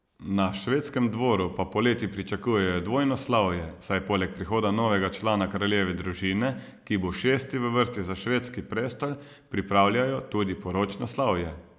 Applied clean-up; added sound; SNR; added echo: none; none; none; none.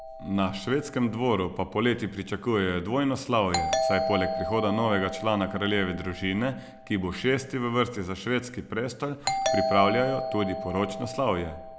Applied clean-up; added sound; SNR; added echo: none; Doorbell; 6 dB; none.